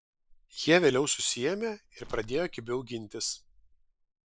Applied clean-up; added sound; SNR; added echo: neural mask model Resemble Enhance denoiser.